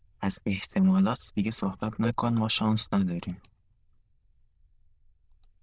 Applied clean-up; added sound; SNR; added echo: neural diffusion model UNIVERSE++.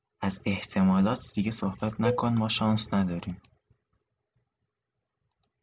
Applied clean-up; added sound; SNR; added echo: none; Cowbell; 8 dB; none.